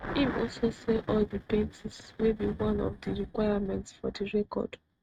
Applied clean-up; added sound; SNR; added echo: neural mask model RNNoise.